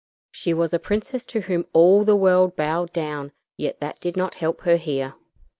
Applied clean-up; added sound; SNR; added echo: none; none; none; none.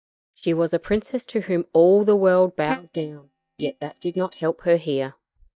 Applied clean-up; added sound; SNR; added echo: neural mask model DeepFilterNet 3.